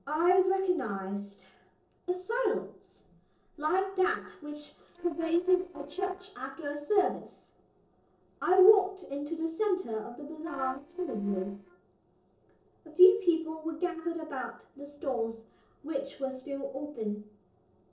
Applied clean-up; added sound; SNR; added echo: neural separator model SepFormer DNS4.